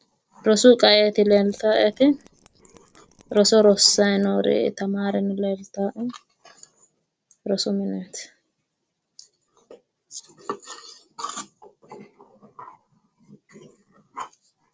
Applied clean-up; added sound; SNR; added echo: neural separator model SepFormer DNS4.